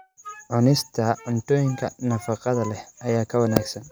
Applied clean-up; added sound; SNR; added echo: none; Wind instrument, woodwind instrument; 19 dB; none.